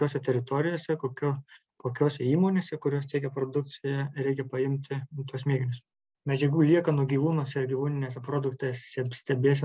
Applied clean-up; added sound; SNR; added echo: none; none; none; none.